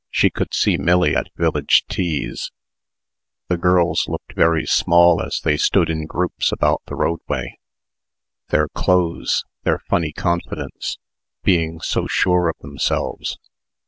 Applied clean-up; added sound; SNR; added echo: none; none; none; none.